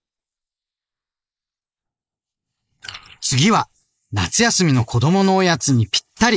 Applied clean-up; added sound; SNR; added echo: neural mask model Resemble Enhance denoiser.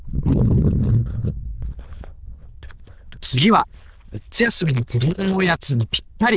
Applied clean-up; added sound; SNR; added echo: neural diffusion model UNIVERSE++.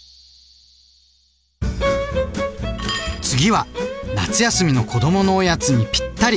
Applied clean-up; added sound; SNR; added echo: none; none; none; none.